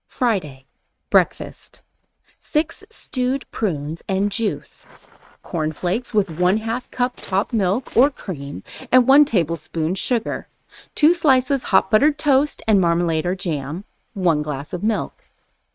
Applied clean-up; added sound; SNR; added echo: neural mask model RNNoise.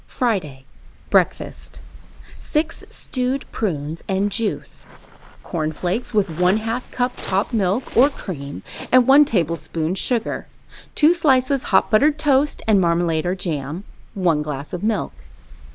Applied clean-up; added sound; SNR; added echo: none; Waves, surf; 15 dB; none.